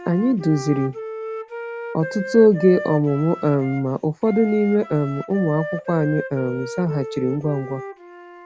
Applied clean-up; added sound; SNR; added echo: none; Wind instrument, woodwind instrument; 11 dB; none.